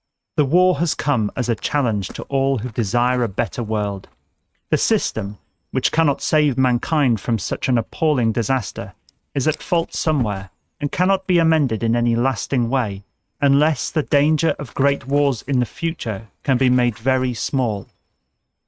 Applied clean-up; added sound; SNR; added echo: neural mask model RNNoise.